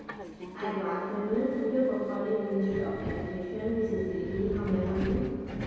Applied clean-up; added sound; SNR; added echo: none; Subway, metro, underground; 9 dB; reverberation time 2.2 s.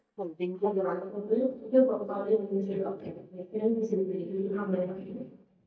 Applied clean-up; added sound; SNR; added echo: neural mask model DeepFilterNet 3.